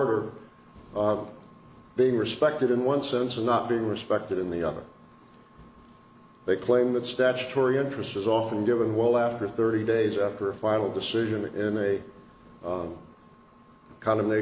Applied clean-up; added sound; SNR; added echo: none; none; none; none.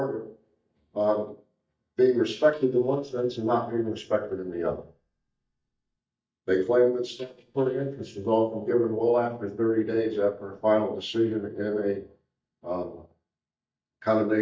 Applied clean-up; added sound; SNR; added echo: neural mask model DeepFilterNet 3.